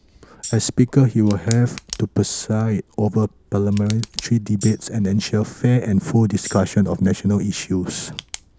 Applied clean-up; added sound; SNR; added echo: none; Tick + Tambourine; 19 dB; none.